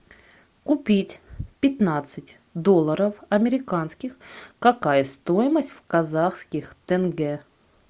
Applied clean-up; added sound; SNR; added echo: none; none; none; none.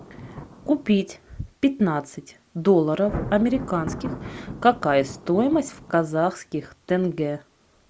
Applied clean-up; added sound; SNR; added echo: none; Thunder; 14 dB; none.